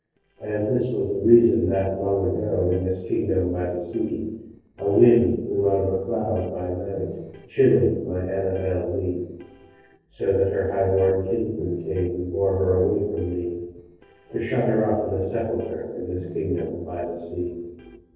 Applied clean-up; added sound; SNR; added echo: neural separator model SepFormer DNS4.